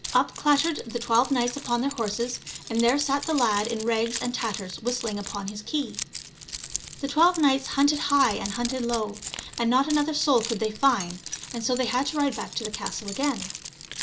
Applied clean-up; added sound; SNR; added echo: none; Keys jangling; 11 dB; none.